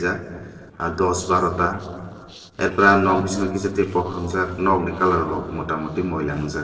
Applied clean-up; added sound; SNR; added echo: neural separator model SepFormer DNS4.